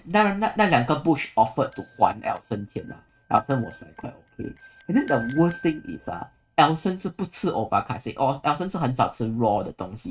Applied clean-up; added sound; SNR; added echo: neural mask model RNNoise.